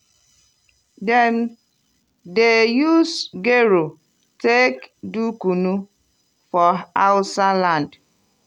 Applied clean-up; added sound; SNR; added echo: none; none; none; none.